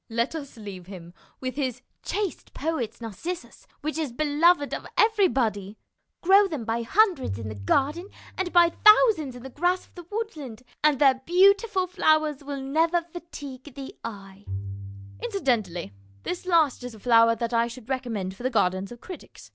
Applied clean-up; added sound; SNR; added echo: none; Bowed string instrument; 12 dB; none.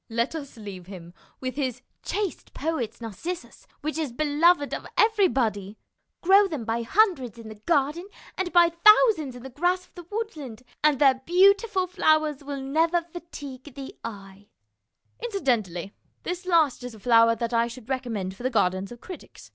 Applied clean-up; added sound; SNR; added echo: none; none; none; none.